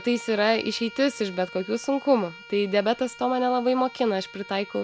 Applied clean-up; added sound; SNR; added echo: none; Bowed string instrument; 19 dB; none.